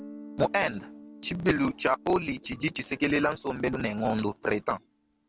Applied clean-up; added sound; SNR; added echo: none; Guitar; 20 dB; none.